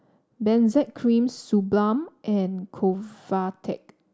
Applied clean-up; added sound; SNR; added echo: none; none; none; none.